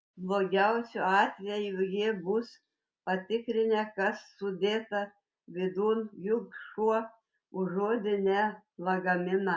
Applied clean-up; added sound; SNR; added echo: none; none; none; none.